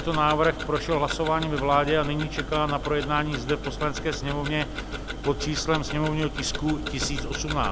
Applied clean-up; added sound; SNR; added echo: none; Tick-tock; 6 dB; none.